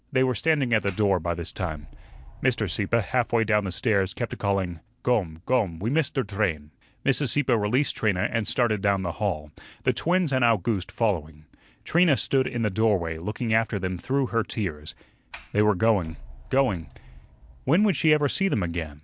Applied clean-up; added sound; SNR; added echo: none; Sliding door; 19 dB; none.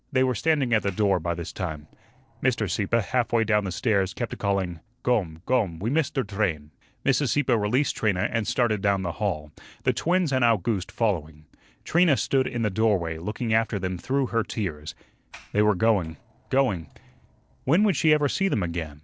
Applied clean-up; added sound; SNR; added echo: neural separator model SepFormer DNS4.